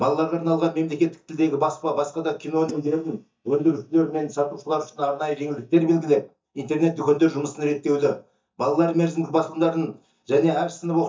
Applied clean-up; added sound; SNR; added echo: neural mask model DeepFilterNet 3.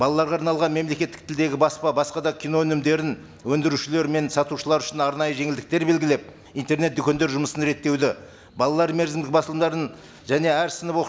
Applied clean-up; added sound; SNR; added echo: none; none; none; none.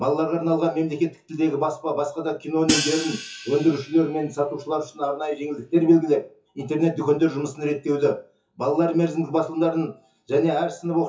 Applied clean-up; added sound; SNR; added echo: classical method WPE with log-MMSE.